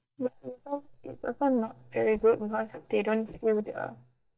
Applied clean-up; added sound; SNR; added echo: neural mask model DeepFilterNet 3.